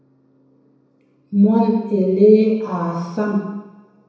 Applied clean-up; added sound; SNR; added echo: none; none; none; reverberation time 1.0 s.